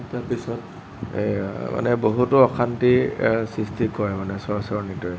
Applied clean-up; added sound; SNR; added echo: none; none; none; none.